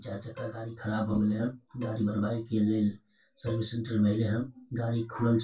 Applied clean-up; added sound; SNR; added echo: none; Bowed string instrument; 19 dB; reverberation time 0.2 s.